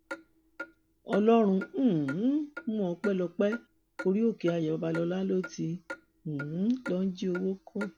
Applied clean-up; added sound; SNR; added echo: none; Clock; 16 dB; none.